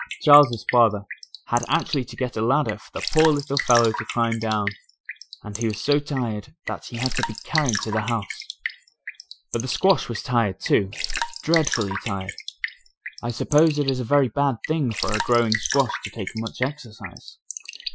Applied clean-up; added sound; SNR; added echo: classical method Wiener filter.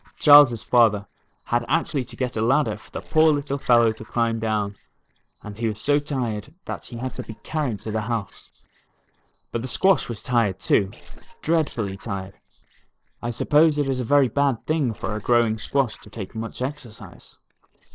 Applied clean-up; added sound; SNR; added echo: neural separator model SepFormer DNS4.